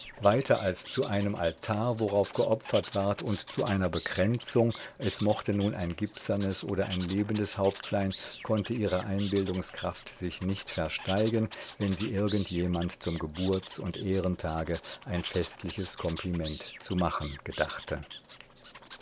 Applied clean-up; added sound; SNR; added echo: none; Animal; 16 dB; none.